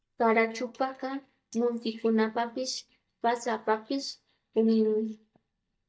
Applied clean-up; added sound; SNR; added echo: neural mask model DeepFilterNet 3.